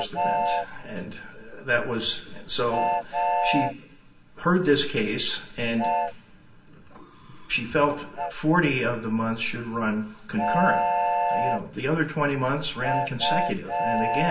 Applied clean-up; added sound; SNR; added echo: none; Train; 2 dB; reverberation time 0.3 s.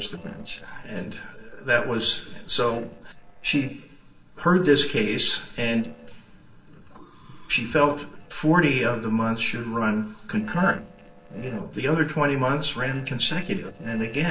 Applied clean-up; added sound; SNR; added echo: neural separator model SepFormer DNS4.